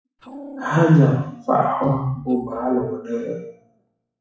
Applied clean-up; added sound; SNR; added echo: classical method WPE with log-MMSE.